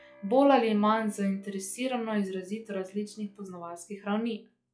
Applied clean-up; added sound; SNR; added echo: classical method log-MMSE.